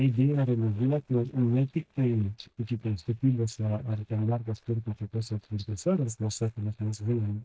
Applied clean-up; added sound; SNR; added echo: neural mask model DeepFilterNet 3.